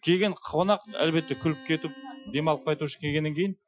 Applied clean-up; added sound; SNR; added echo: classical method Wiener filter.